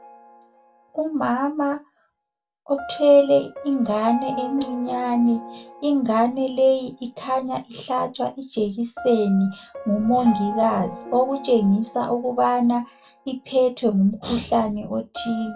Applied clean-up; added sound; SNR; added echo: none; Piano; 15 dB; reverberation time 0.2 s.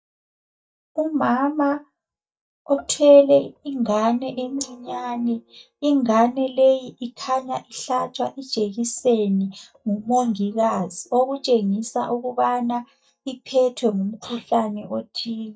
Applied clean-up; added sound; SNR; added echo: neural mask model DeepFilterNet 3.